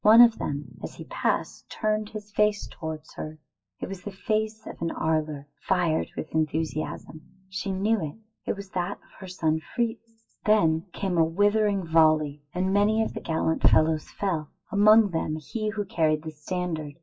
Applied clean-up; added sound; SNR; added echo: classical method WPE with log-MMSE.